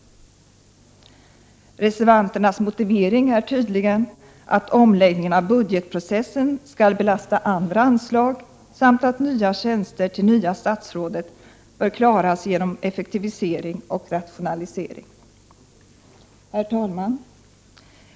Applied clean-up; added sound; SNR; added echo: none; none; none; none.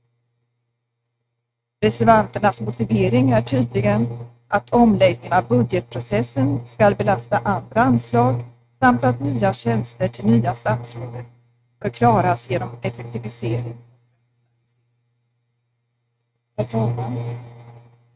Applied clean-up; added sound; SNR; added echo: neural mask model RNNoise.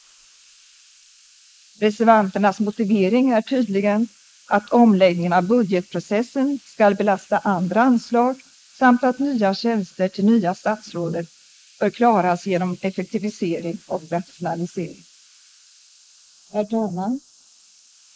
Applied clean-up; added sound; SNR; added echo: neural mask model Resemble Enhance denoiser.